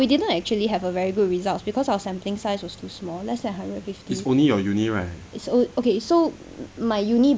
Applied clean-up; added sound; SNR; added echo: none; none; none; none.